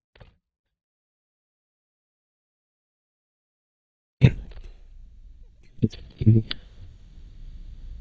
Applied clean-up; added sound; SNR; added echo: neural mask model DeepFilterNet 3.